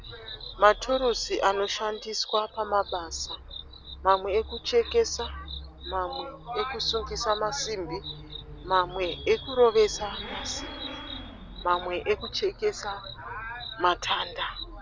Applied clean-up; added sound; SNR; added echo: none; Motorcycle / Accelerating, revving, vroom; 15 dB; none.